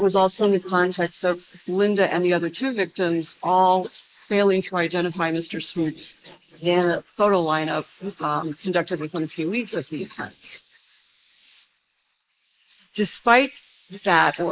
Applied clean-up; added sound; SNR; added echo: neural mask model Resemble Enhance denoiser.